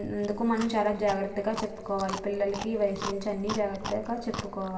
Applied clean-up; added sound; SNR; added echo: none; Chewing, mastication; 11 dB; reverberation time 2.2 s.